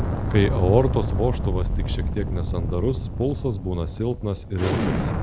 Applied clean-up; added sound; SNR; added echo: none; Explosion; 1 dB; none.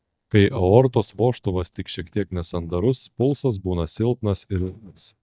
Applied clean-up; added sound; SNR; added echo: neural mask model DeepFilterNet 3.